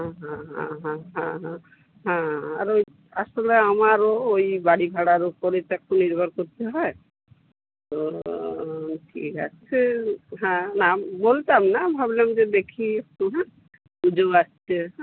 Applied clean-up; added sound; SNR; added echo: none; none; none; none.